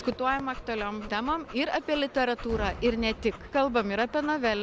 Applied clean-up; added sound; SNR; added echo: none; Cheering / Fireworks + Dog; 13 dB; none.